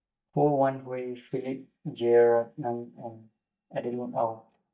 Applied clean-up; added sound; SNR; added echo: neural mask model DeepFilterNet 3.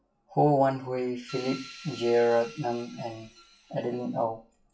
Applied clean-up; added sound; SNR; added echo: classical method WPE with log-MMSE.